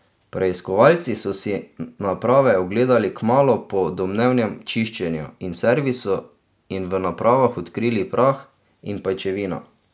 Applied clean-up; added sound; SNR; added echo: none; none; none; none.